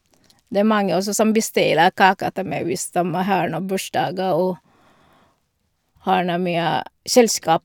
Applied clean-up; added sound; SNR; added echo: none; none; none; none.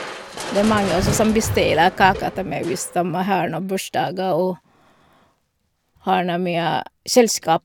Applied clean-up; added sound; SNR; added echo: none; Crushing; 11 dB; none.